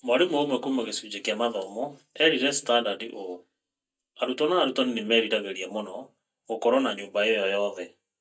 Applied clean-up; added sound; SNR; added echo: neural mask model DeepFilterNet 3.